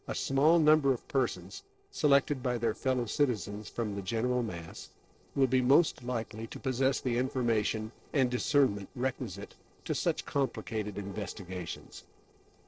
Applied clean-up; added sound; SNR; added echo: neural separator model SepFormer DNS4.